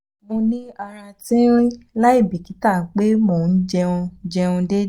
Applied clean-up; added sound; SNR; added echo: none; none; none; none.